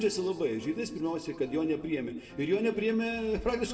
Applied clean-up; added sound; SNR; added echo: none; Piano; 19 dB; reverberation time 1.2 s.